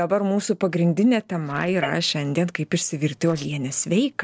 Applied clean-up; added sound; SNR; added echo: neural separator model SepFormer DNS4.